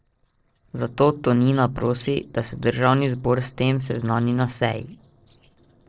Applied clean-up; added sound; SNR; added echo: neural separator model SepFormer DNS4.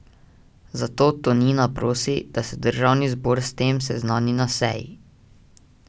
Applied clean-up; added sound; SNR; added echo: none; none; none; none.